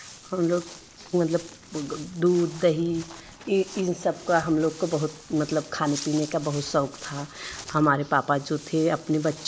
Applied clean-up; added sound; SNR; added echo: none; Walk, footsteps; 17 dB; none.